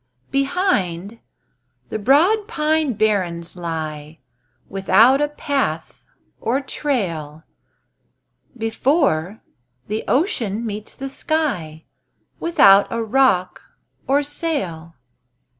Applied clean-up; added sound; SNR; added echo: none; none; none; none.